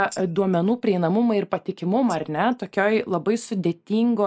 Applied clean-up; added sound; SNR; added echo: neural mask model Resemble Enhance denoiser.